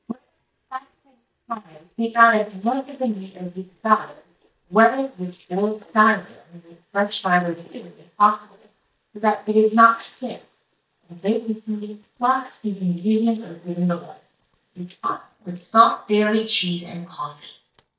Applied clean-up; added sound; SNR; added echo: neural mask model DeepFilterNet 3.